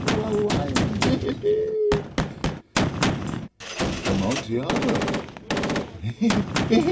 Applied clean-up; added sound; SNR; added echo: none; Gunshot, gunfire; 0 dB; reverberation time 0.4 s.